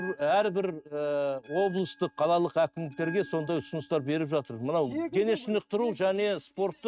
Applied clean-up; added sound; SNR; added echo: neural mask model RNNoise.